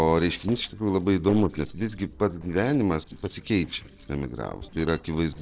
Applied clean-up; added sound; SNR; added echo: neural separator model SepFormer DNS4.